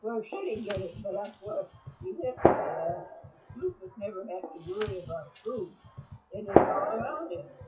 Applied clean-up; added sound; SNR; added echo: classical method WPE with log-MMSE.